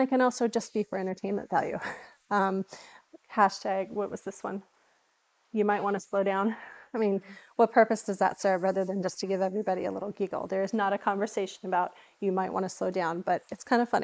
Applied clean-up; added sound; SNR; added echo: neural mask model Resemble Enhance denoiser.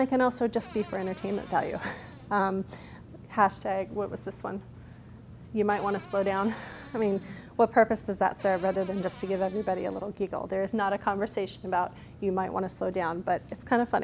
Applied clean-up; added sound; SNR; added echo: none; Cupboard open or close / Door; 20 dB; none.